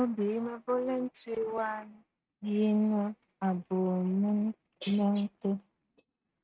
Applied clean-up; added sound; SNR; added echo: neural mask model RNNoise.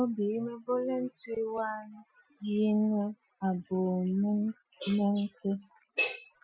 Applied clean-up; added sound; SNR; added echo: classical method Wiener filter.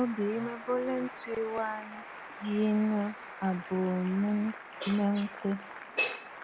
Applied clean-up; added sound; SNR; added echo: none; Applause; 13 dB; none.